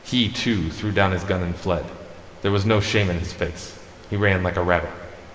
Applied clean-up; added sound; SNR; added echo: none; none; none; reverberation time 1.9 s.